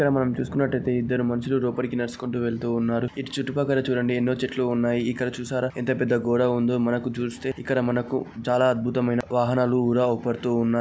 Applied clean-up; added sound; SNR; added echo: none; none; none; none.